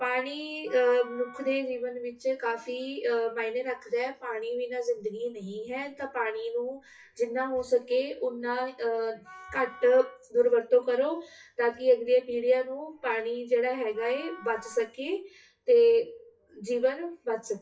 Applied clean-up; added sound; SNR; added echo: classical method WPE with log-MMSE.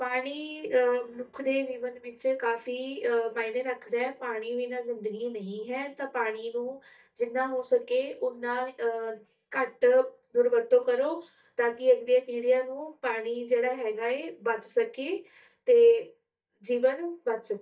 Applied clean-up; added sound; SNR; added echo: neural mask model DeepFilterNet 3.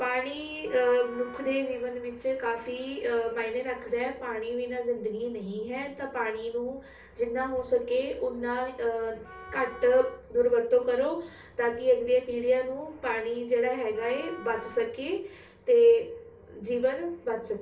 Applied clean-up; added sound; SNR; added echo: none; Wind instrument, woodwind instrument; 20 dB; reverberation time 0.3 s.